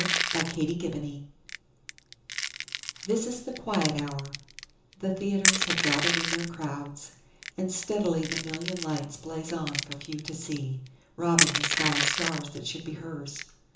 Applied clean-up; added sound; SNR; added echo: none; Crushing; 0 dB; reverberation time 0.6 s.